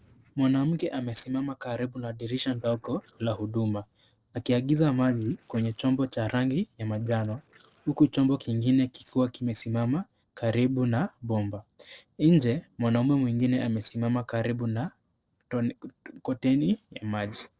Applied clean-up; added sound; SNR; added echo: neural separator model SepFormer DNS4.